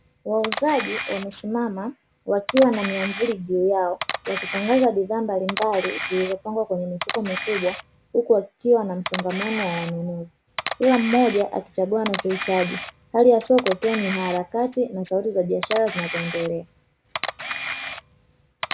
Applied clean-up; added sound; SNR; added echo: none; Camera; 9 dB; none.